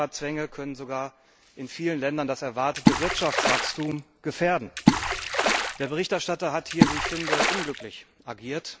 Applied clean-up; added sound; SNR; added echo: none; Water / Splash, splatter; -4 dB; none.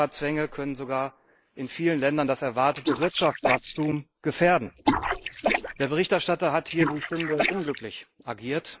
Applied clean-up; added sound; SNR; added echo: neural mask model Resemble Enhance denoiser.